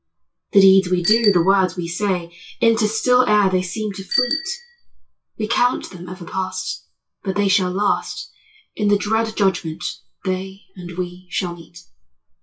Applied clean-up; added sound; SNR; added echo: classical method WPE with log-MMSE.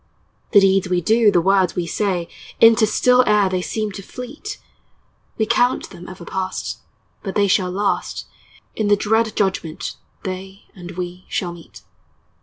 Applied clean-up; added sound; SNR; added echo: none; none; none; none.